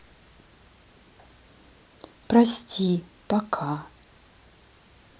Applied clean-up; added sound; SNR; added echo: none; none; none; none.